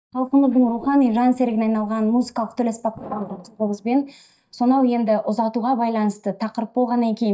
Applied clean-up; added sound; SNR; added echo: neural mask model DeepFilterNet 3.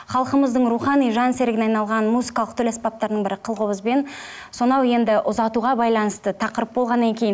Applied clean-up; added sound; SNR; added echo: none; none; none; none.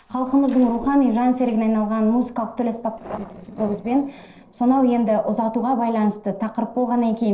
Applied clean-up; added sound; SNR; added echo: neural separator model SepFormer DNS4.